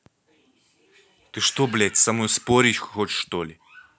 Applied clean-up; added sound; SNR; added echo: none; none; none; none.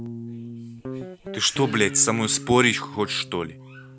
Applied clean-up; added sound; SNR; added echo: none; Guitar; 12 dB; none.